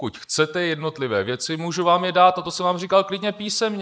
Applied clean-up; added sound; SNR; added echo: neural mask model Resemble Enhance denoiser.